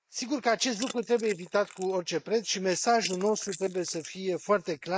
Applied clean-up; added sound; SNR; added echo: neural mask model Resemble Enhance denoiser.